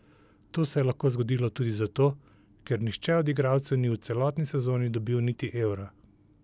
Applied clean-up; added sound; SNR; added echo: none; none; none; none.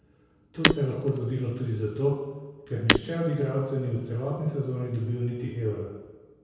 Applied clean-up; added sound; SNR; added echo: none; Shatter; 1 dB; reverberation time 1.2 s.